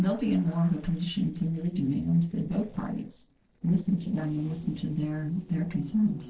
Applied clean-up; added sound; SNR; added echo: neural separator model SepFormer DNS4.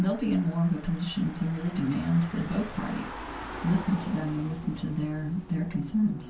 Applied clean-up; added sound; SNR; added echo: none; Engine / Car; 13 dB; reverberation time 0.2 s.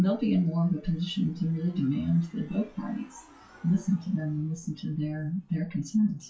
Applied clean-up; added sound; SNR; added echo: classical method WPE with log-MMSE.